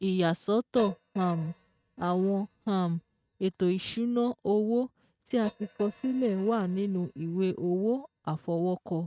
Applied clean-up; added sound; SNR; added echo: neural mask model RNNoise.